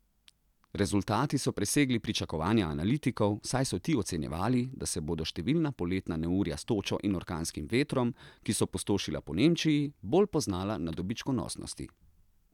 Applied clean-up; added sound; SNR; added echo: none; none; none; none.